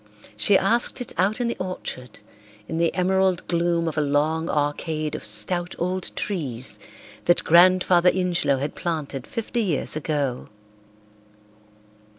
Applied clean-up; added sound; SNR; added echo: none; none; none; none.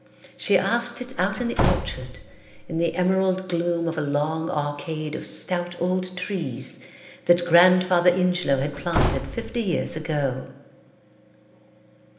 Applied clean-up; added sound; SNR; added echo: none; Slam / Wood; 4 dB; reverberation time 1.1 s.